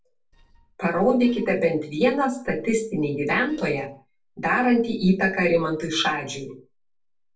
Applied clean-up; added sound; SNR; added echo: neural separator model SepFormer DNS4.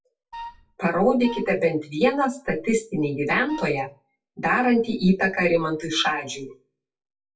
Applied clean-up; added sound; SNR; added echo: classical method WPE with log-MMSE.